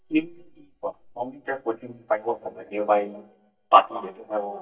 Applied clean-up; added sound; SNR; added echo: neural mask model DeepFilterNet 3.